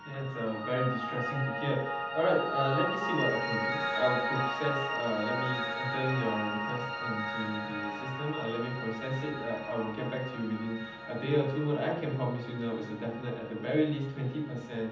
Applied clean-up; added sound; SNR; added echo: none; Piano; 3 dB; reverberation time 0.8 s.